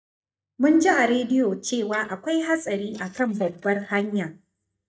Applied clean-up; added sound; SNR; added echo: neural mask model DeepFilterNet 3.